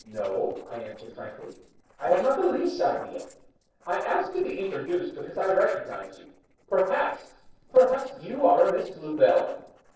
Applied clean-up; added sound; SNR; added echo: neural separator model SepFormer DNS4.